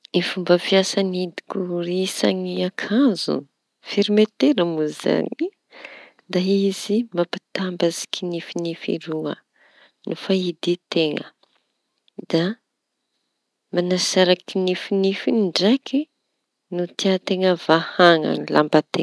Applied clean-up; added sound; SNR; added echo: none; none; none; none.